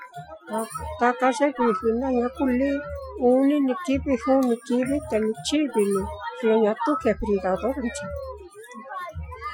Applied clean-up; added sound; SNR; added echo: classical method Wiener filter.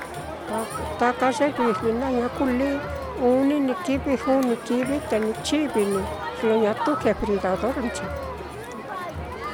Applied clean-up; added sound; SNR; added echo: none; Crowd; 7 dB; none.